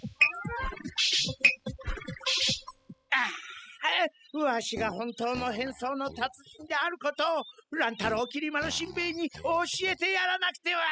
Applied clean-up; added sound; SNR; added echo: classical method spectral subtraction.